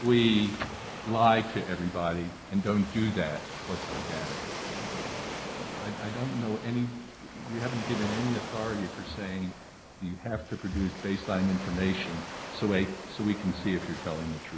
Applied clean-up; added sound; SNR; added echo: none; Waves, surf; 9 dB; none.